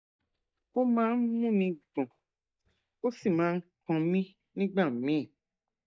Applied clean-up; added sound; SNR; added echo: neural mask model DeepFilterNet 3.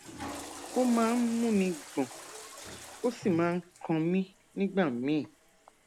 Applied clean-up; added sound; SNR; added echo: none; Toilet flush / Water; 15 dB; none.